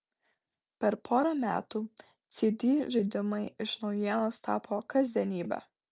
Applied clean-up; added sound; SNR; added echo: none; none; none; none.